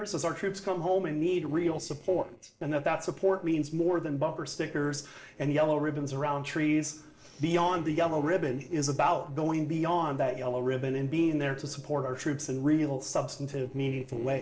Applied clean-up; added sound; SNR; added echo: neural separator model SepFormer DNS4.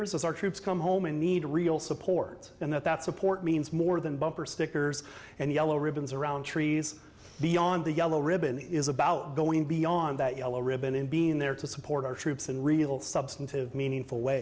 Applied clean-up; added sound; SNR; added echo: none; none; none; none.